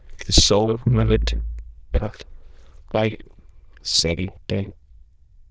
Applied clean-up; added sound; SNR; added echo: neural diffusion model UNIVERSE++.